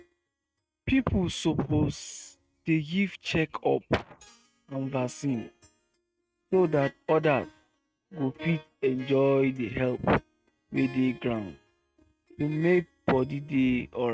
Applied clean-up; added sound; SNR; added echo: neural mask model RNNoise.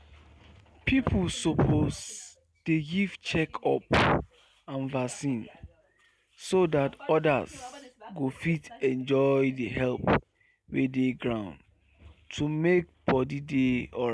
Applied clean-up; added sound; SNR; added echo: none; none; none; none.